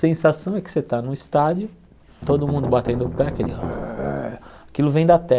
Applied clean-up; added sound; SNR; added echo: none; Strum; 8 dB; none.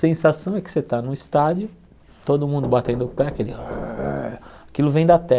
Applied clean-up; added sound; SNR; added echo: none; none; none; none.